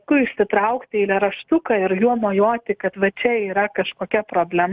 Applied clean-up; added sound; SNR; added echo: none; none; none; none.